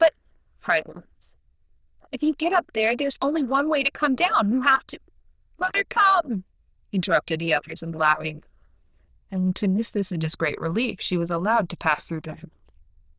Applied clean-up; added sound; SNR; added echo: neural diffusion model UNIVERSE++.